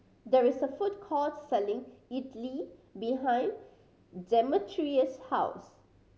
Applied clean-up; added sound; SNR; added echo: none; none; none; none.